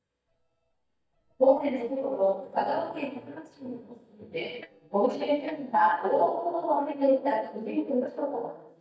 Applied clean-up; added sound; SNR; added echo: neural mask model DeepFilterNet 3.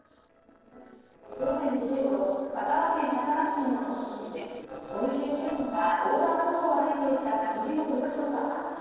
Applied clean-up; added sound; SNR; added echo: neural separator model SepFormer DNS4.